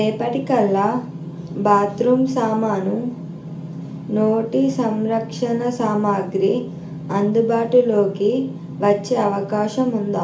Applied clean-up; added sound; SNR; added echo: none; none; none; reverberation time 0.4 s.